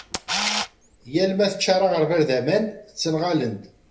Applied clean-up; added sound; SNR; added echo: none; Camera; 10 dB; reverberation time 0.3 s.